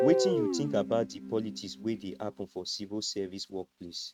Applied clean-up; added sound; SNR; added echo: neural mask model RNNoise.